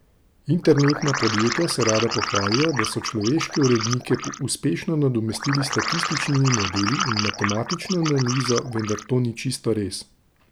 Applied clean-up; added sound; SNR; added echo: none; Liquid; 5 dB; none.